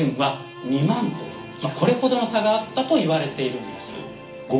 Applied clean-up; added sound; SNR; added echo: none; Bowed string instrument; 19 dB; reverberation time 0.4 s.